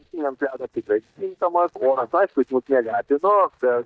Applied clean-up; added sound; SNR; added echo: neural mask model DeepFilterNet 3.